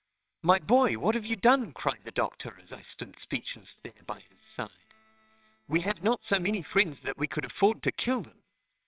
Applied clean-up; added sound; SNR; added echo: neural separator model SepFormer WHAMR!.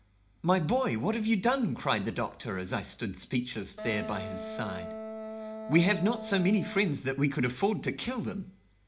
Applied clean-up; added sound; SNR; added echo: none; Wind instrument, woodwind instrument; 10 dB; reverberation time 0.4 s.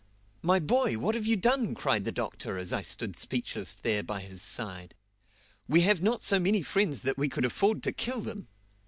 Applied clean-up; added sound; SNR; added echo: none; none; none; none.